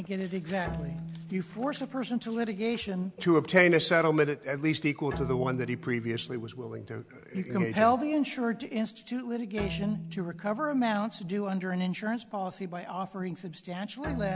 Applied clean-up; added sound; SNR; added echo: none; Bowed string instrument; 14 dB; none.